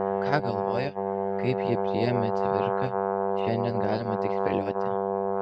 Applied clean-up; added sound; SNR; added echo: neural mask model RNNoise.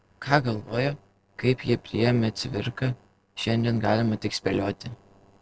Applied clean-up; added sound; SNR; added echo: neural separator model SepFormer DNS4.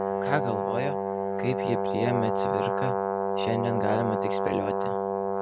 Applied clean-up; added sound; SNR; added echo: none; Brass instrument; -4 dB; none.